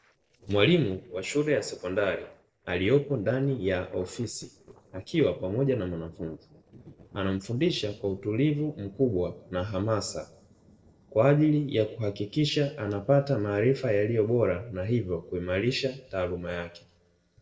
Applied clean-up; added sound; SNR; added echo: neural separator model SepFormer DNS4.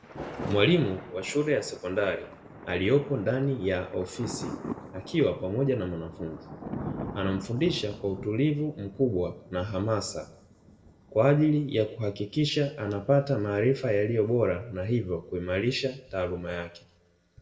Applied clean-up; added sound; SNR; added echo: none; Thunder; 15 dB; reverberation time 0.6 s.